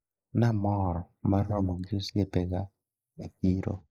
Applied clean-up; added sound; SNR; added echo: neural mask model Resemble Enhance denoiser.